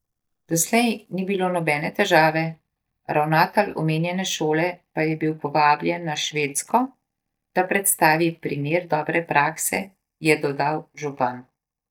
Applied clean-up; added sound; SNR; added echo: neural mask model DeepFilterNet 3.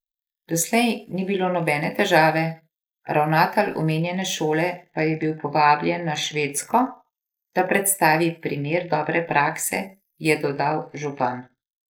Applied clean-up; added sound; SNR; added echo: neural mask model Resemble Enhance denoiser.